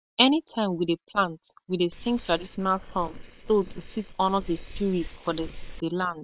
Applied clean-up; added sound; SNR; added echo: neural separator model SepFormer WHAM!.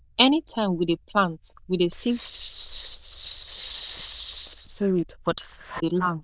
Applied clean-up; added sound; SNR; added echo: neural diffusion model UNIVERSE++.